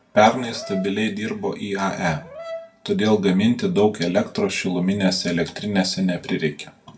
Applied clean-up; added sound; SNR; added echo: none; Brass instrument; 17 dB; reverberation time 0.2 s.